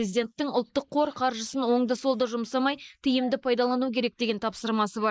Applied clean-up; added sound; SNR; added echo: neural mask model Resemble Enhance denoiser.